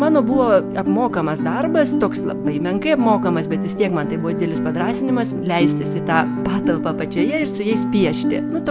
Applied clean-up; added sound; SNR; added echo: none; Guitar; 2 dB; none.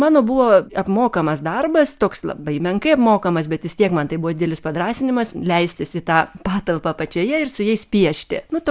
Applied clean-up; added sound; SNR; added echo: none; none; none; none.